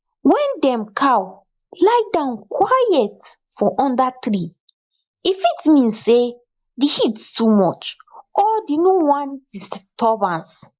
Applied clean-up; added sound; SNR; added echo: neural mask model Resemble Enhance denoiser.